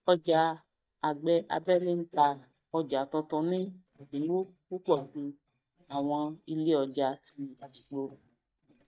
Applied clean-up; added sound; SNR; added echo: neural mask model DeepFilterNet 3.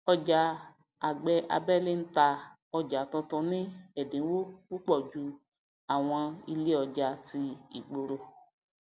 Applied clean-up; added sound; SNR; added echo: none; none; none; none.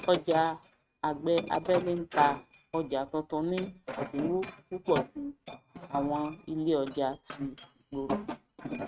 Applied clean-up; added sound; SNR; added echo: neural mask model RNNoise.